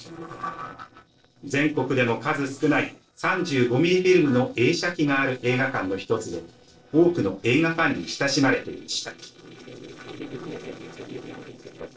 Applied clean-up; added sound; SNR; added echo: neural separator model SepFormer DNS4.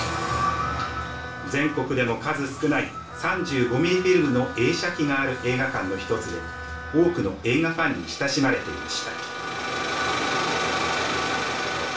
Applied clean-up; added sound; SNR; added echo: none; Wind instrument, woodwind instrument; 13 dB; reverberation time 0.3 s.